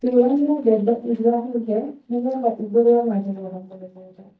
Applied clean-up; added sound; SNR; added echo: neural mask model DeepFilterNet 3.